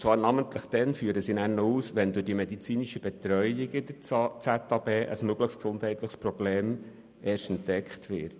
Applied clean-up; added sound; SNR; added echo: none; none; none; none.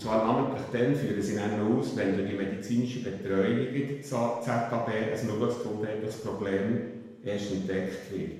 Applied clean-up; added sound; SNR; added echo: none; none; none; reverberation time 0.9 s.